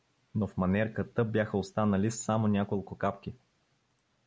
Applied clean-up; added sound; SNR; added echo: none; none; none; none.